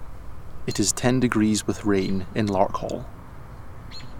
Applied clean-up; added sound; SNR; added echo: none; Chirp, tweet; 8 dB; none.